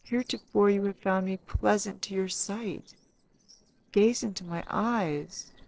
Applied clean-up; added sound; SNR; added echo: neural separator model SepFormer DNS4.